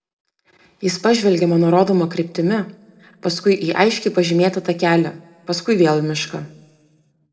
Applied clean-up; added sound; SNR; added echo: none; none; none; reverberation time 0.5 s.